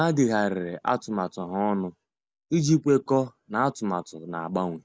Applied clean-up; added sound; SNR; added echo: none; none; none; none.